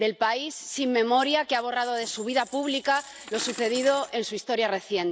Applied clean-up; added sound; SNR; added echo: none; Coin (dropping); 17 dB; none.